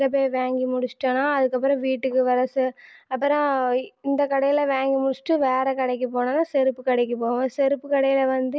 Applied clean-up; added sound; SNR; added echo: none; none; none; none.